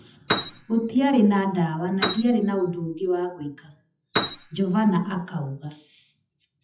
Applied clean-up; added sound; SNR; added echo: classical method WPE with log-MMSE.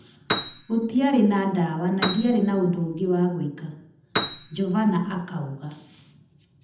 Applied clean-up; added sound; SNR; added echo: none; Piano; 7 dB; reverberation time 0.8 s.